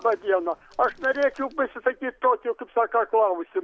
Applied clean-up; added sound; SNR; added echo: none; none; none; none.